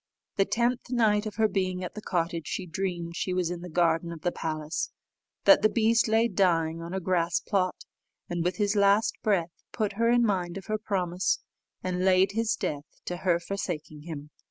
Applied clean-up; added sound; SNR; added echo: none; none; none; none.